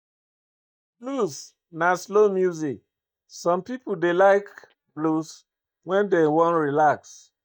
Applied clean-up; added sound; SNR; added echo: neural mask model DeepFilterNet 3.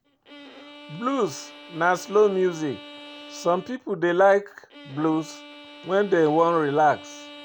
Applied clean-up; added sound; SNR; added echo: none; Bowed string instrument; 20 dB; none.